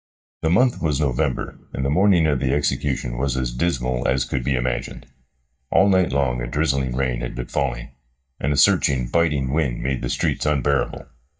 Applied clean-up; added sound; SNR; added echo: neural mask model DeepFilterNet 3.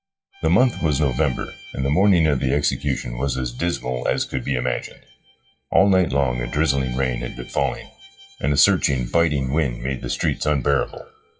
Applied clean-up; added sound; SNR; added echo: classical method WPE with log-MMSE.